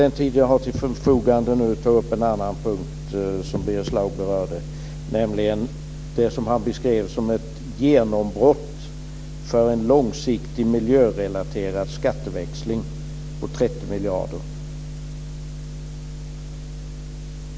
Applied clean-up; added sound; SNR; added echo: none; none; none; none.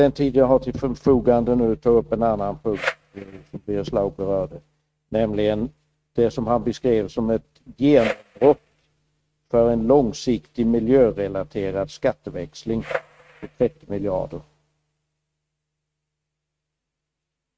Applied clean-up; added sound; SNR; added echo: neural mask model RNNoise.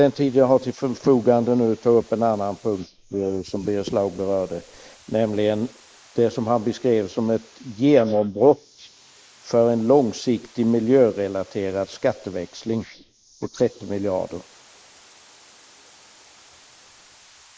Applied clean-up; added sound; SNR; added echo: neural mask model Resemble Enhance denoiser.